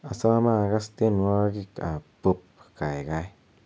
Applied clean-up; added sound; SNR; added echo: none; none; none; none.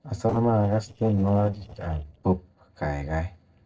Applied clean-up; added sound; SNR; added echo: neural separator model SepFormer DNS4.